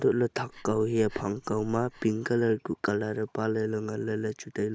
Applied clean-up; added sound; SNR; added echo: none; Breathing; 19 dB; none.